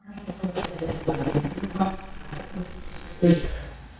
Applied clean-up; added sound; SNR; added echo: neural mask model DeepFilterNet 3.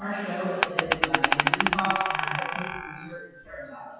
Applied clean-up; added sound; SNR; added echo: classical method WPE with log-MMSE.